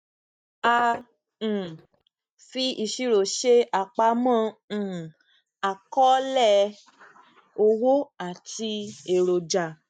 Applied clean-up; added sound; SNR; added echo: neural mask model DeepFilterNet 3.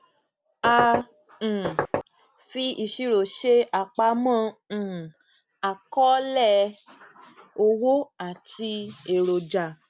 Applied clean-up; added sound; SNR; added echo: none; Knock; 2 dB; none.